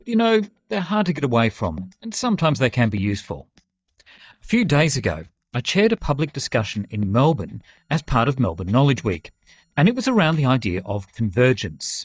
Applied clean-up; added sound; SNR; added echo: neural mask model DeepFilterNet 3.